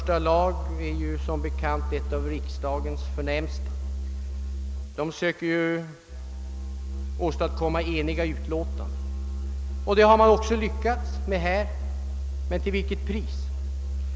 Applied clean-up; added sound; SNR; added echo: none; Musical instrument; 2 dB; none.